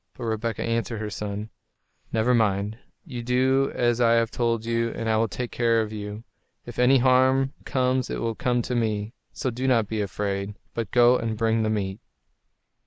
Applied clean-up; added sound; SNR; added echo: neural mask model Resemble Enhance denoiser.